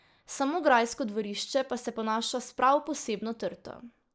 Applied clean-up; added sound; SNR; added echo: neural mask model Resemble Enhance denoiser.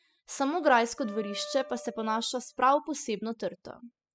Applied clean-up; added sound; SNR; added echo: classical method spectral subtraction.